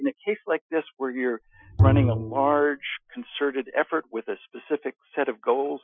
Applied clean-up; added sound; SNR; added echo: classical method Wiener filter.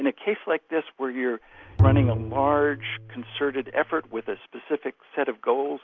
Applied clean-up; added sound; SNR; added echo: none; Bowed string instrument; 0 dB; none.